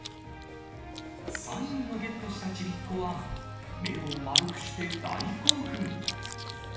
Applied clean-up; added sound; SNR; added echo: none; Chewing, mastication; 1 dB; reverberation time 0.9 s.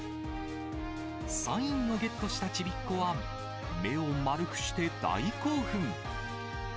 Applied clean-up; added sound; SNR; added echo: none; none; none; none.